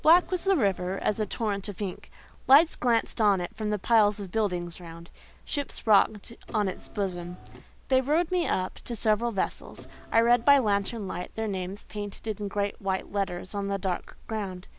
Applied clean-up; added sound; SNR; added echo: none; Car; 19 dB; none.